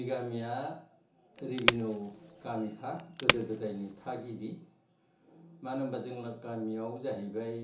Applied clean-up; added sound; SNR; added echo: none; Wood; -4 dB; reverberation time 0.7 s.